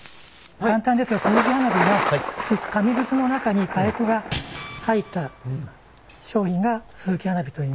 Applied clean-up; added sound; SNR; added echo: none; Thunder; 6 dB; none.